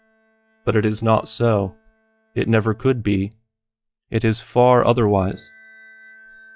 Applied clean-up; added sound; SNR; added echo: classical method log-MMSE.